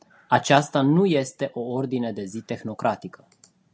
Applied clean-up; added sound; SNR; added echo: none; none; none; none.